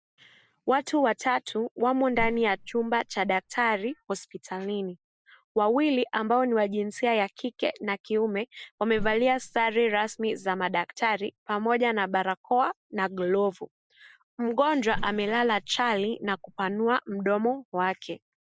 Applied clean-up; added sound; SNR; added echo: none; Whoosh, swoosh, swish; 12 dB; none.